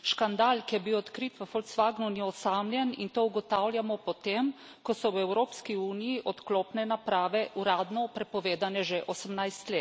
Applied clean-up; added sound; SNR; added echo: none; none; none; none.